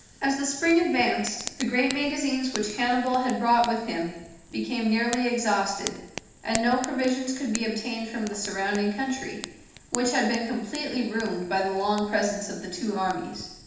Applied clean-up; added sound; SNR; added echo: none; Fire; 15 dB; reverberation time 0.8 s.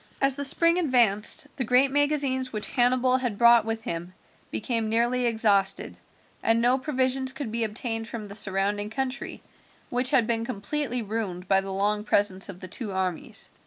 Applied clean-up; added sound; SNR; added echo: none; none; none; none.